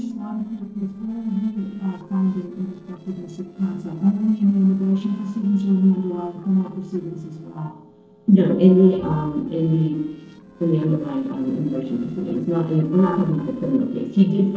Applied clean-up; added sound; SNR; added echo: neural separator model SepFormer DNS4.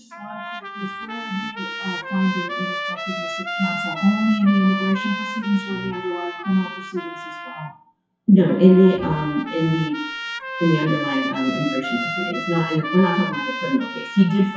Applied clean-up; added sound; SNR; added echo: classical method WPE with log-MMSE.